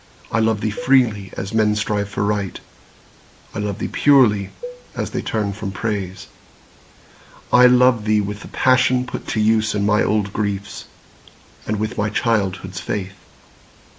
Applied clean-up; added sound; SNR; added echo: none; Cowbell; 18 dB; none.